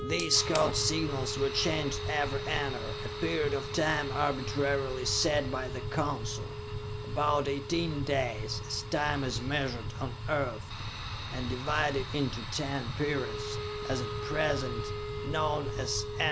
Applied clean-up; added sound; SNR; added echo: none; Wind instrument, woodwind instrument + Fire; 4 dB; none.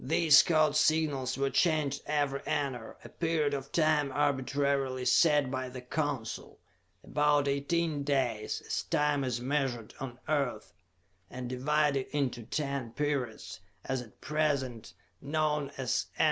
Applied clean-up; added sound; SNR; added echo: none; none; none; none.